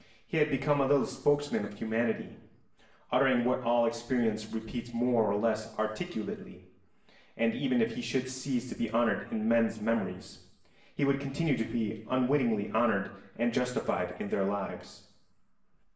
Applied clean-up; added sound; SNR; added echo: none; none; none; reverberation time 0.7 s.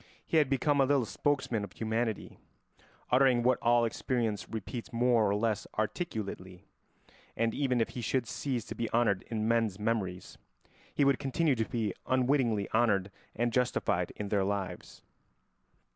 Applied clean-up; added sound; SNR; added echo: none; none; none; none.